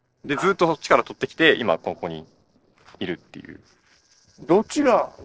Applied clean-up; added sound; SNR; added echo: neural separator model SepFormer DNS4.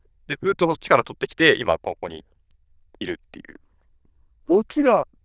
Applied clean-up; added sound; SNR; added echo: neural diffusion model UNIVERSE++.